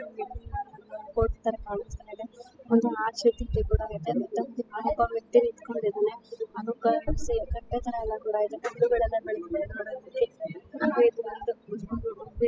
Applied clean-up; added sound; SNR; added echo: classical method spectral subtraction.